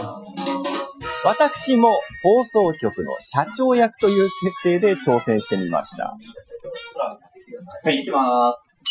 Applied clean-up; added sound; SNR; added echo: classical method Wiener filter.